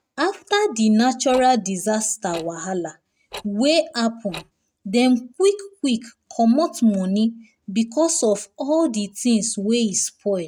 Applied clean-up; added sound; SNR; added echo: neural mask model RNNoise.